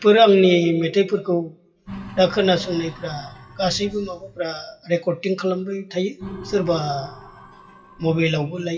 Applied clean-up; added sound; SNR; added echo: classical method WPE with log-MMSE.